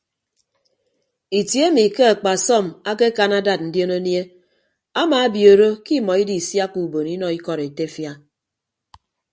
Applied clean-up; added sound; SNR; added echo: none; none; none; none.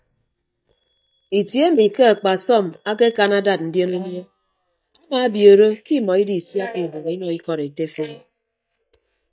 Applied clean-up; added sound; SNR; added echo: neural mask model DeepFilterNet 3.